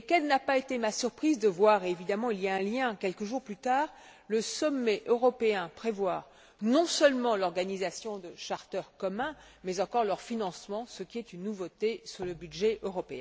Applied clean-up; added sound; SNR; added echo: none; none; none; none.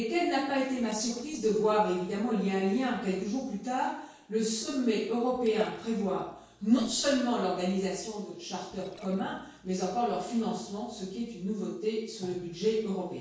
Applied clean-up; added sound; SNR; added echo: neural separator model SepFormer DNS4.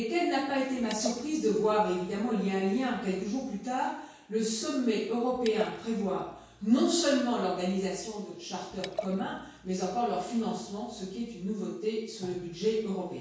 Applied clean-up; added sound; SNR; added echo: none; Liquid; 16 dB; reverberation time 0.6 s.